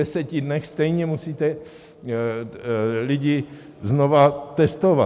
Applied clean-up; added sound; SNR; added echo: none; none; none; none.